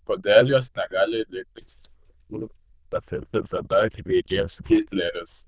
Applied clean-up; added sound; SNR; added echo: neural diffusion model UNIVERSE++.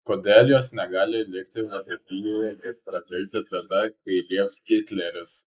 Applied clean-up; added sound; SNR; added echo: neural mask model Resemble Enhance denoiser.